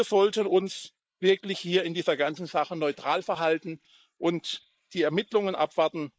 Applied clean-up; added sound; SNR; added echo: neural mask model Resemble Enhance denoiser.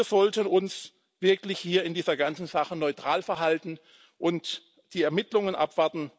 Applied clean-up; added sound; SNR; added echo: none; none; none; none.